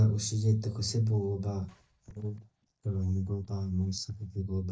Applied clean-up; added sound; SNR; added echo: neural mask model DeepFilterNet 3.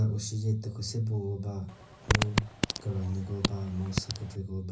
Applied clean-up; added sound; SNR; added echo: none; Fart; 1 dB; reverberation time 0.5 s.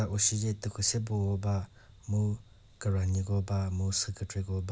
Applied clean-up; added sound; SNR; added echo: none; none; none; none.